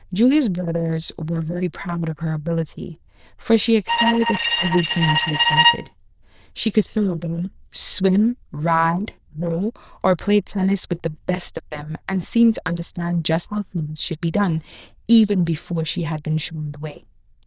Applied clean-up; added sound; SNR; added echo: neural diffusion model UNIVERSE++.